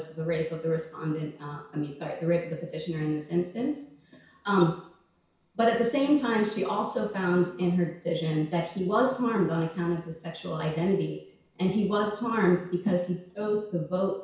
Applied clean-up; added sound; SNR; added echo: none; none; none; reverberation time 0.6 s.